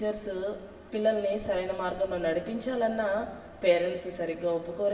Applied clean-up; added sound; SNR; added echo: none; none; none; reverberation time 2.1 s.